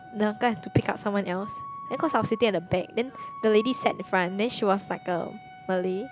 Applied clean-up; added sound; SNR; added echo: none; Wind instrument, woodwind instrument; 15 dB; none.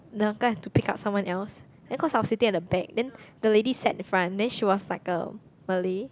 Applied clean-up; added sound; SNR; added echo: none; none; none; none.